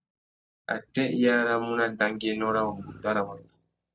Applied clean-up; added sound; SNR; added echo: neural mask model DeepFilterNet 3.